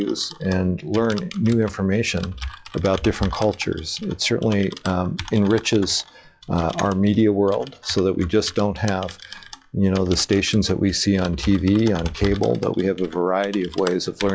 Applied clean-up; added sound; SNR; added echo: classical method log-MMSE.